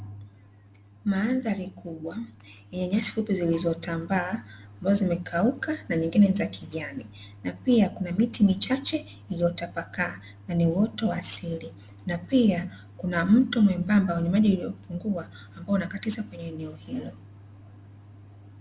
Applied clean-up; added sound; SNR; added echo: none; none; none; none.